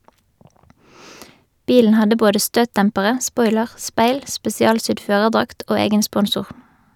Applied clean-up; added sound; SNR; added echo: none; none; none; none.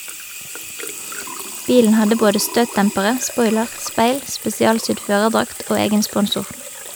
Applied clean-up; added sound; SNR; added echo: none; Sink (filling or washing) / Water tap, faucet; 12 dB; none.